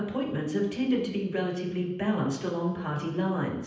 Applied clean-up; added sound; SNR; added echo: none; none; none; reverberation time 0.9 s.